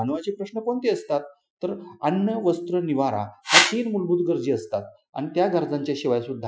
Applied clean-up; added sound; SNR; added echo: classical method Wiener filter.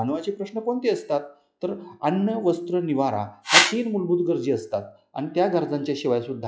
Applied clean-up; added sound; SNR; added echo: classical method log-MMSE.